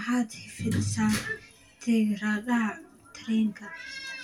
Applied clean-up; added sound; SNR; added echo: none; none; none; reverberation time 0.2 s.